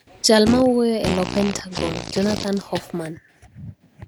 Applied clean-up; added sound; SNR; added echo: none; Fart; 8 dB; none.